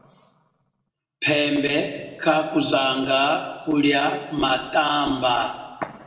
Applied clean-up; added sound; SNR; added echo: none; none; none; reverberation time 1.3 s.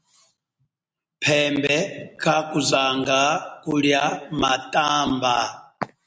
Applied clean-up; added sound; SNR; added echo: none; none; none; none.